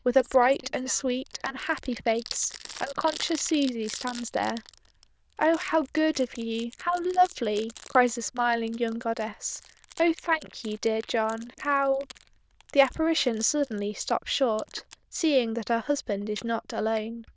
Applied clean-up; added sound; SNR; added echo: neural diffusion model UNIVERSE++.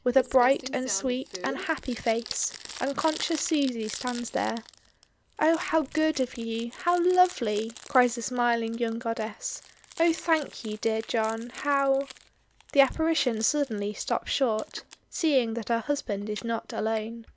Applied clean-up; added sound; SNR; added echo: none; Crumpling, crinkling; 18 dB; none.